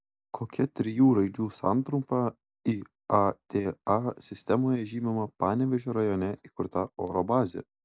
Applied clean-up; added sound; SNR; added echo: none; none; none; none.